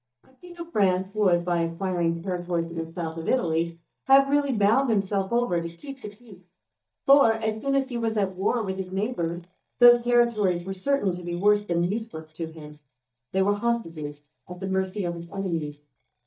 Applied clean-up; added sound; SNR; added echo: neural mask model DeepFilterNet 3.